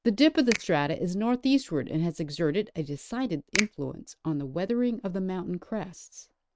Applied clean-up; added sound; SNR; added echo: neural mask model RNNoise.